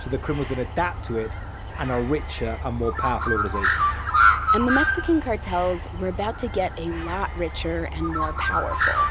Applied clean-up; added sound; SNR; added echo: none; Bird; -2 dB; none.